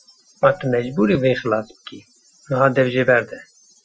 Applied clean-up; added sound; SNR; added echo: classical method Wiener filter.